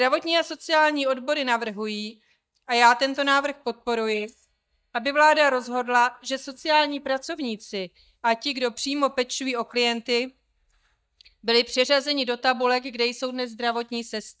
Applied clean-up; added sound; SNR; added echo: neural mask model DeepFilterNet 3.